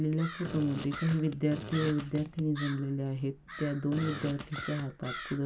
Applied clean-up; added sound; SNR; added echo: none; Fart + Crow; 11 dB; none.